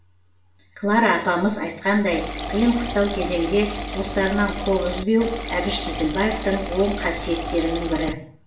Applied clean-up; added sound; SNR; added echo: none; Liquid; 5 dB; reverberation time 0.5 s.